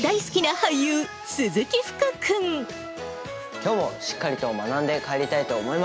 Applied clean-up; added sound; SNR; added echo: none; none; none; none.